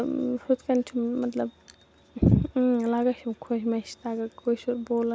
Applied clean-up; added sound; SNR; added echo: none; none; none; none.